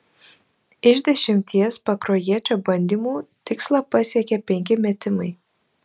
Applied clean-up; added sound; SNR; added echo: none; none; none; none.